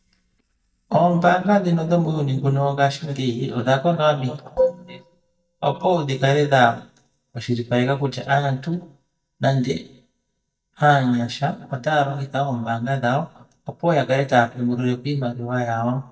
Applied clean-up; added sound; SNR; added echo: neural mask model DeepFilterNet 3.